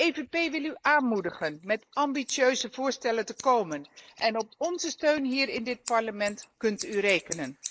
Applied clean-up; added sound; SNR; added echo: neural mask model Resemble Enhance denoiser.